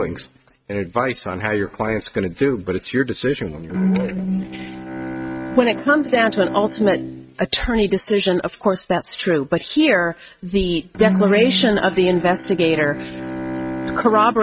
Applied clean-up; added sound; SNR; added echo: neural mask model RNNoise.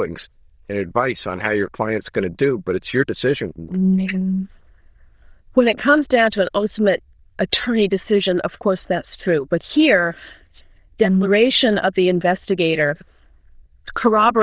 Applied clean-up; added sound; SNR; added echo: neural diffusion model UNIVERSE++.